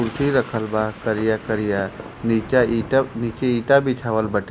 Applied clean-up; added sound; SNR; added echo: none; Thunder / Rain; 15 dB; none.